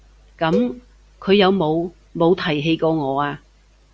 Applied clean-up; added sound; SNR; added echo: none; Cowbell; 12 dB; none.